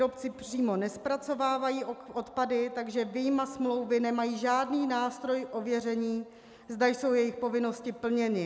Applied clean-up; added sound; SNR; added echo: none; none; none; none.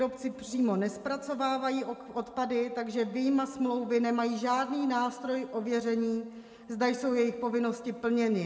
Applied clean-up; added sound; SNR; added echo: none; none; none; reverberation time 1.2 s.